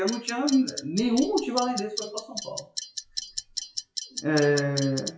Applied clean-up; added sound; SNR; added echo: classical method WPE with log-MMSE.